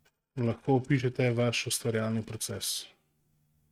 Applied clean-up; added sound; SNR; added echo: neural mask model RNNoise.